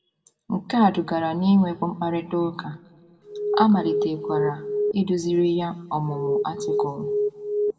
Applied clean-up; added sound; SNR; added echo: none; Alarm; 1 dB; reverberation time 1.4 s.